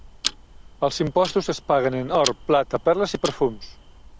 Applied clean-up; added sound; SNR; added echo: none; Tick-tock; 12 dB; none.